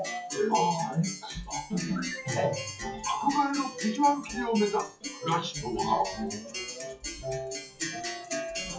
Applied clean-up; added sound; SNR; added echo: classical method WPE with log-MMSE.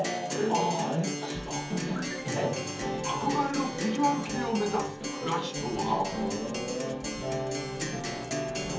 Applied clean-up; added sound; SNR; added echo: none; Acoustic guitar; 6 dB; reverberation time 0.7 s.